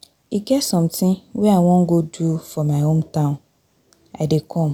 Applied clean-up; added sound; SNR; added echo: none; none; none; none.